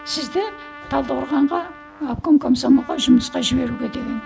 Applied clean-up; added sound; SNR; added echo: none; Trumpet; 19 dB; none.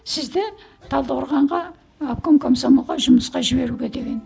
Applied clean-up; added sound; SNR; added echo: none; none; none; none.